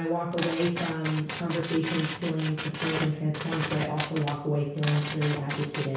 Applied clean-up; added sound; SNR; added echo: none; Tools; 8 dB; reverberation time 0.6 s.